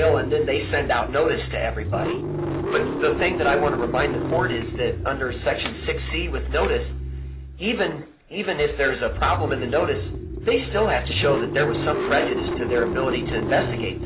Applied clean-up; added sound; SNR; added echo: none; Engine starting / Car; 4 dB; none.